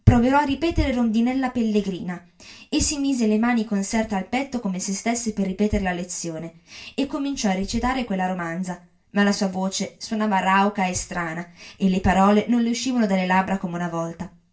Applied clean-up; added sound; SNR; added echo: none; none; none; reverberation time 0.2 s.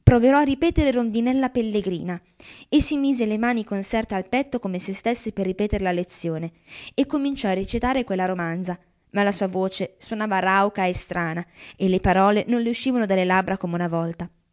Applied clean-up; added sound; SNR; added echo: none; none; none; none.